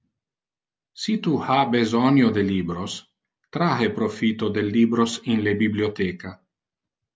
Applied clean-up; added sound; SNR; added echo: none; none; none; none.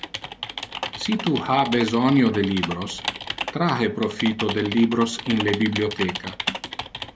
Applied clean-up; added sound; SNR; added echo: none; Typing; 9 dB; none.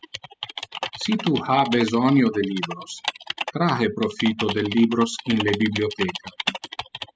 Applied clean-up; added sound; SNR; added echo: classical method spectral subtraction.